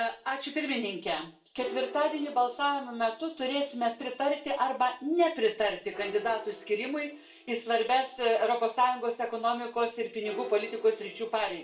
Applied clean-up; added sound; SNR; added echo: none; Piano; 18 dB; reverberation time 0.3 s.